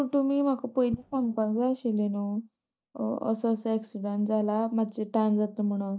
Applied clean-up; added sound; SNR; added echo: neural mask model DeepFilterNet 3.